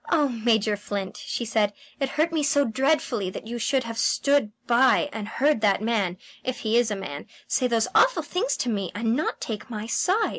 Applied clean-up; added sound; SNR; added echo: none; none; none; none.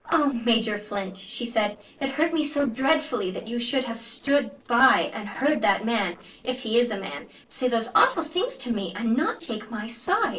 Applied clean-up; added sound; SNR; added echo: neural separator model SepFormer DNS4.